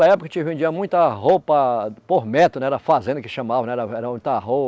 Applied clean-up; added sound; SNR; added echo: none; none; none; none.